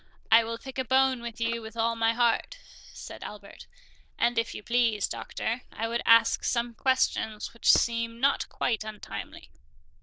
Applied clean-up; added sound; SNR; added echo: neural diffusion model UNIVERSE++.